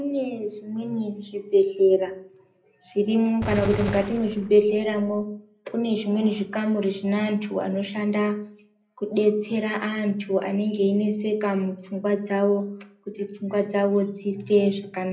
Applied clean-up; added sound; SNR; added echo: none; Gunshot, gunfire; 9 dB; reverberation time 0.5 s.